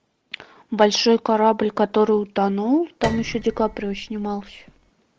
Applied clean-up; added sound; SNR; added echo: none; Piano; 13 dB; none.